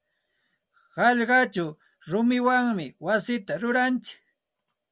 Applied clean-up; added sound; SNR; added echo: none; none; none; none.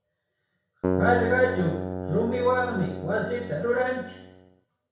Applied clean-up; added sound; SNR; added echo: none; Keyboard (musical); 4 dB; reverberation time 0.6 s.